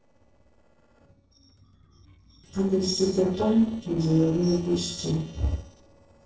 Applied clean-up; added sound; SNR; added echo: neural separator model SepFormer DNS4.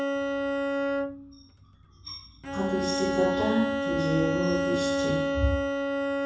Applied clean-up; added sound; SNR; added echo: none; Bowed string instrument; -2 dB; reverberation time 0.7 s.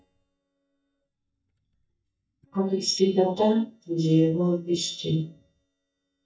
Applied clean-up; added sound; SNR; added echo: neural mask model DeepFilterNet 3.